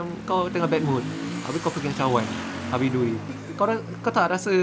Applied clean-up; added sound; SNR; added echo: none; Motorcycle / Accelerating, revving, vroom; 8 dB; none.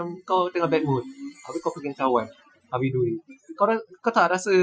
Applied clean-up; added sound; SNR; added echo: classical method Wiener filter.